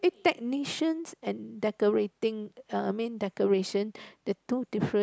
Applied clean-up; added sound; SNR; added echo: none; none; none; none.